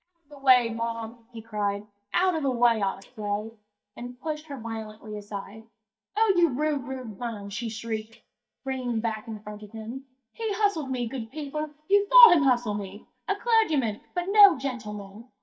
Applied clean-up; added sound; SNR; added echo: neural mask model DeepFilterNet 3.